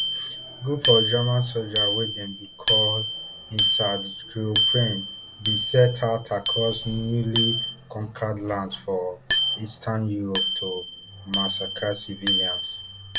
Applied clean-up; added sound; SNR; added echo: none; Bicycle bell; 0 dB; none.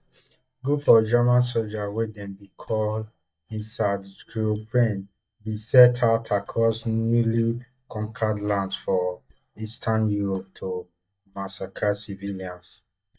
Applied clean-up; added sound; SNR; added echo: neural mask model DeepFilterNet 3.